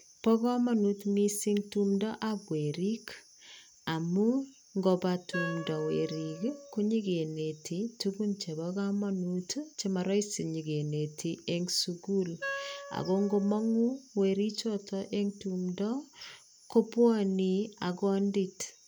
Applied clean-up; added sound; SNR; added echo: none; Wind instrument, woodwind instrument; 12 dB; none.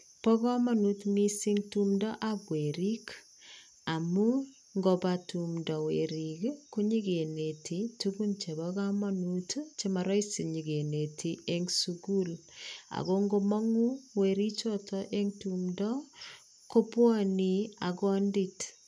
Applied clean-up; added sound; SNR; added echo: none; none; none; none.